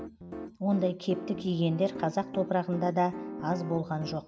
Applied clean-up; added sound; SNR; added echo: none; Piano; 11 dB; none.